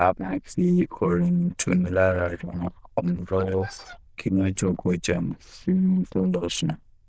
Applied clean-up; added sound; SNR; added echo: neural diffusion model UNIVERSE++.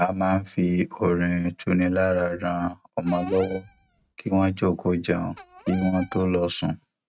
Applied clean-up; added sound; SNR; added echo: neural mask model RNNoise.